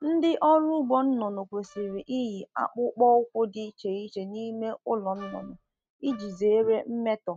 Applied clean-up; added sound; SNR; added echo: neural mask model RNNoise.